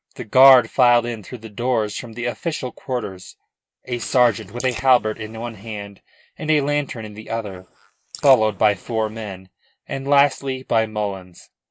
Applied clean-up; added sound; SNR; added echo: neural mask model Resemble Enhance denoiser.